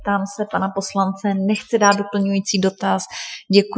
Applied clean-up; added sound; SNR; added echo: classical method Wiener filter.